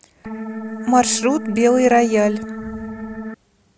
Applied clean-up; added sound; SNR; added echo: none; Organ; 9 dB; none.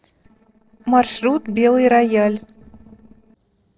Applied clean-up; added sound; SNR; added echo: neural separator model SepFormer DNS4.